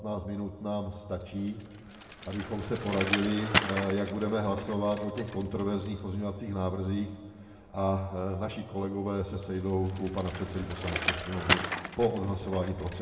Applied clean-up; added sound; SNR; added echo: none; Bicycle; 4 dB; reverberation time 1.5 s.